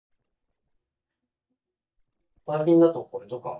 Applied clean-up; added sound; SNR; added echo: neural mask model DeepFilterNet 3.